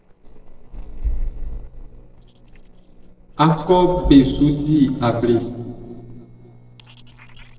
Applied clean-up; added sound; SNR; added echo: neural separator model SepFormer DNS4.